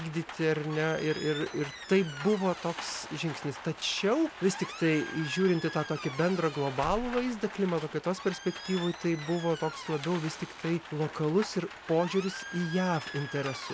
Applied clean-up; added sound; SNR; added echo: none; Squeak + Rain; 12 dB; none.